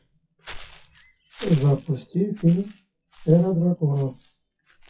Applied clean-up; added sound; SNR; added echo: classical method WPE with log-MMSE.